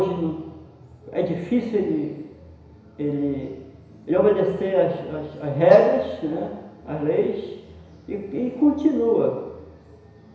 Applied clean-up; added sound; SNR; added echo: none; none; none; reverberation time 1.0 s.